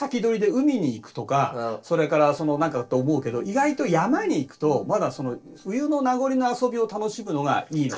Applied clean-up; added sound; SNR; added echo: neural separator model SepFormer DNS4.